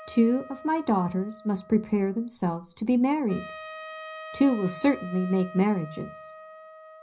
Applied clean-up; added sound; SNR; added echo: none; Trumpet; 17 dB; reverberation time 0.4 s.